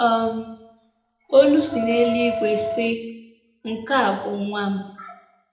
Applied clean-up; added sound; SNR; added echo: none; Wind instrument, woodwind instrument; 6 dB; reverberation time 0.8 s.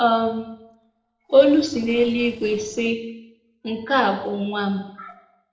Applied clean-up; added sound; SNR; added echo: neural separator model SepFormer DNS4.